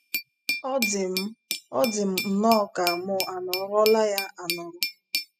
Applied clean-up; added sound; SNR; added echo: classical method spectral subtraction.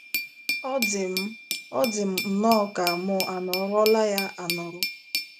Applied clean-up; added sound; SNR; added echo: none; Glass; 6 dB; none.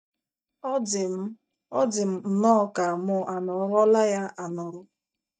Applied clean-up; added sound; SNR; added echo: neural mask model DeepFilterNet 3.